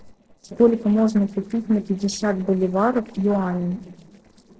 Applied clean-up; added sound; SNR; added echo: neural separator model SepFormer DNS4.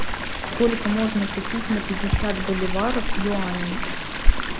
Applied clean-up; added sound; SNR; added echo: none; Chatter / Stream; -2 dB; none.